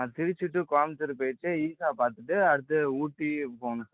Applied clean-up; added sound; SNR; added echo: none; none; none; none.